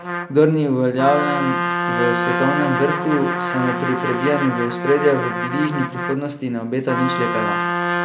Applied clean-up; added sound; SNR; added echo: none; Trumpet; 2 dB; none.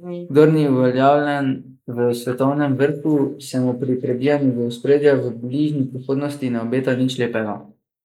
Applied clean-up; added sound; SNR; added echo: neural mask model Resemble Enhance denoiser.